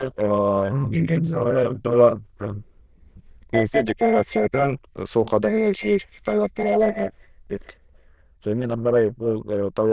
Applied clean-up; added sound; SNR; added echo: neural diffusion model UNIVERSE++.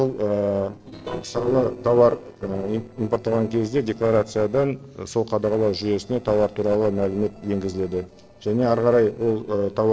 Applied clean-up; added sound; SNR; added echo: neural separator model SepFormer DNS4.